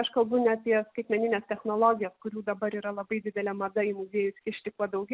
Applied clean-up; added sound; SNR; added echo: none; none; none; none.